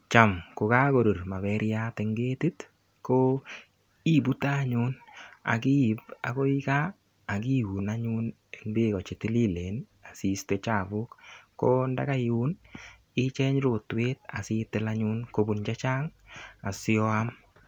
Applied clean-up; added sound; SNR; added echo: none; none; none; none.